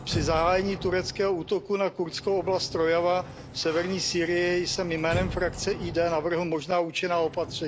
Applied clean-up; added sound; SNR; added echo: none; Sliding door; 11 dB; none.